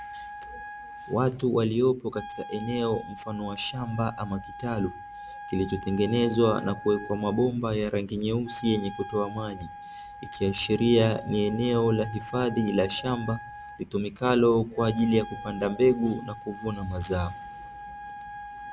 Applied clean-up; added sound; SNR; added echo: none; Wind instrument, woodwind instrument; 14 dB; none.